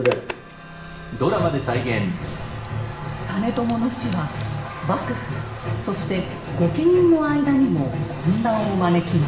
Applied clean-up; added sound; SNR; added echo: none; Zipper (clothing); 20 dB; reverberation time 0.8 s.